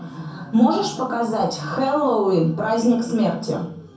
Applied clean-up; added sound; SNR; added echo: none; none; none; reverberation time 0.5 s.